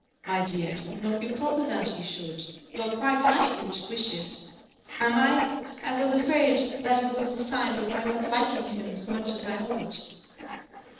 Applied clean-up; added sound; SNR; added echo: neural separator model SepFormer DNS4.